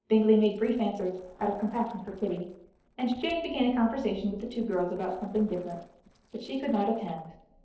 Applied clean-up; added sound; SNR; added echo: neural separator model SepFormer DNS4.